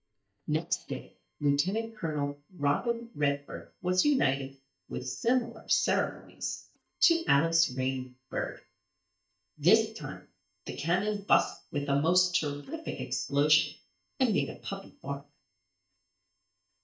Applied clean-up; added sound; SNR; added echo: neural mask model DeepFilterNet 3.